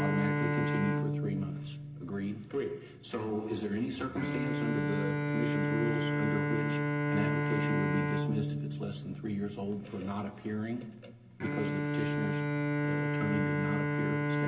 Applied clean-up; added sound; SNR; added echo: none; Bowed string instrument; -3 dB; reverberation time 0.4 s.